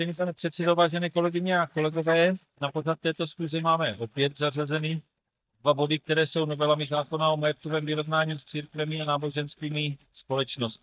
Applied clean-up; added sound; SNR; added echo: neural mask model DeepFilterNet 3.